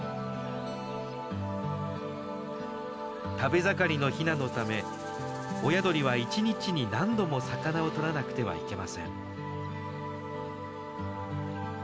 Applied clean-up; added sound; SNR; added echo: none; none; none; none.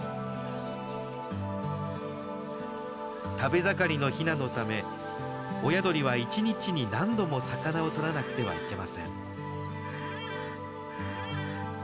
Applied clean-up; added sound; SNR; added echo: none; Squeak; 12 dB; none.